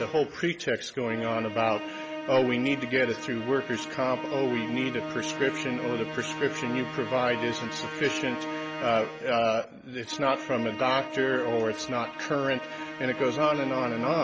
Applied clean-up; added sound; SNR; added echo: none; Musical instrument; 8 dB; none.